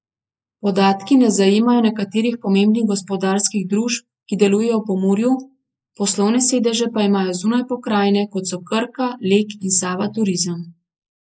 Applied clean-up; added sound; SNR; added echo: neural mask model Resemble Enhance denoiser.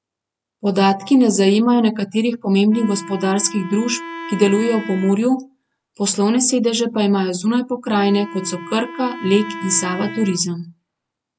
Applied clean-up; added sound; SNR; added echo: none; Wind instrument, woodwind instrument; 15 dB; none.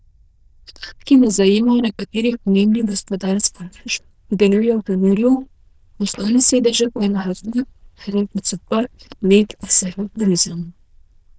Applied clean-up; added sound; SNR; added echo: neural diffusion model UNIVERSE++.